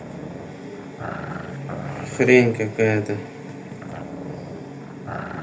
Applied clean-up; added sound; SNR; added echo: none; Growling; 12 dB; reverberation time 0.3 s.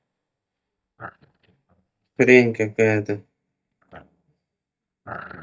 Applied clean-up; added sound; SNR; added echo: neural mask model DeepFilterNet 3.